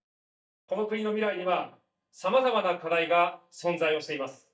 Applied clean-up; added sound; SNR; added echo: neural mask model DeepFilterNet 3.